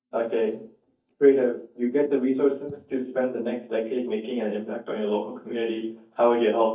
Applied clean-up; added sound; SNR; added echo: neural mask model DeepFilterNet 3.